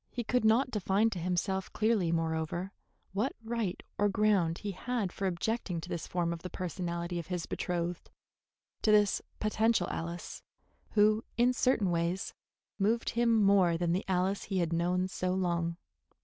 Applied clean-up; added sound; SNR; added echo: none; none; none; none.